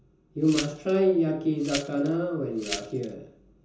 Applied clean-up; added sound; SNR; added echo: none; Glass; 13 dB; reverberation time 0.6 s.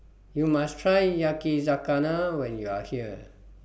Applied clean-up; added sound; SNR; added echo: none; none; none; none.